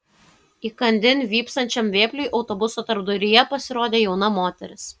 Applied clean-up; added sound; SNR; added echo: none; none; none; none.